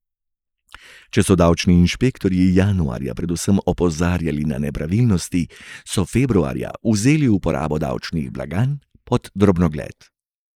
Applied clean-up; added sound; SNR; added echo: neural mask model Resemble Enhance denoiser.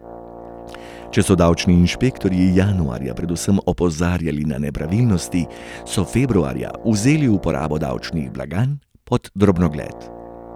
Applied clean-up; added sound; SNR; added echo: none; Brass instrument; 18 dB; none.